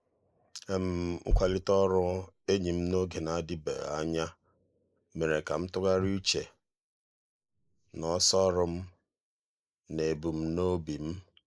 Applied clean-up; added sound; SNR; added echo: neural mask model Resemble Enhance denoiser.